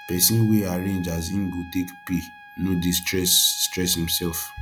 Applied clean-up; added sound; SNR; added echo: none; Trumpet; 20 dB; none.